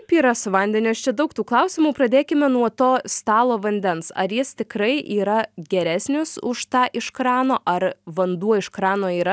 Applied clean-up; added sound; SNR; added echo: none; none; none; none.